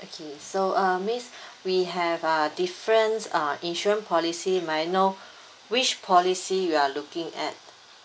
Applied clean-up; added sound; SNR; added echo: none; none; none; none.